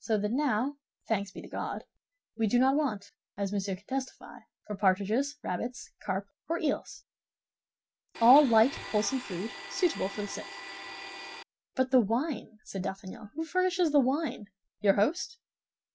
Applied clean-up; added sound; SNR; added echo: none; Domestic sounds, home sounds; 12 dB; none.